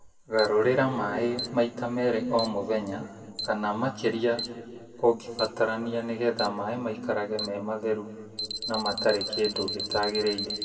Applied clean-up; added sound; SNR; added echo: none; Alarm; 10 dB; reverberation time 1.9 s.